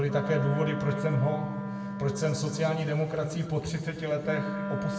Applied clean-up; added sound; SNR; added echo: none; Wind instrument, woodwind instrument; 6 dB; reverberation time 2.1 s.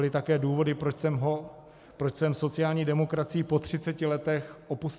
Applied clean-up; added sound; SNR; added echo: none; none; none; none.